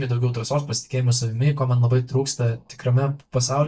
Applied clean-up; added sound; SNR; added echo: neural mask model DeepFilterNet 3.